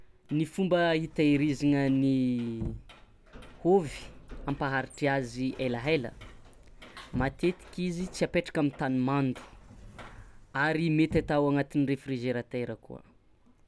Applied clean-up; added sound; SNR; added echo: none; Sliding door / Slam / Wood; 16 dB; none.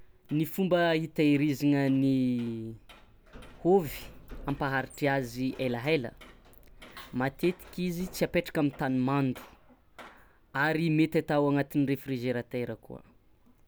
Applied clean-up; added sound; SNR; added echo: none; none; none; none.